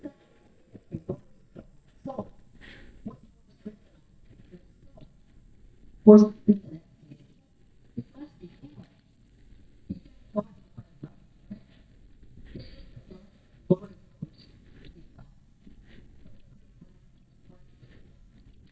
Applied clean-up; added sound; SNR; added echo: neural mask model DeepFilterNet 3.